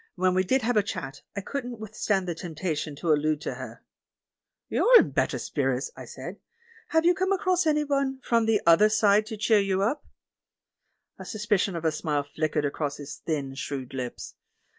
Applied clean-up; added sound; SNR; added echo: none; none; none; none.